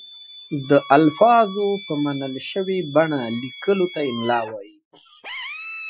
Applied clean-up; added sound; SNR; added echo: classical method Wiener filter.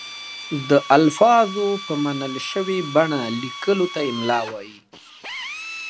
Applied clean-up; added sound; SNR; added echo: none; Drill; 13 dB; none.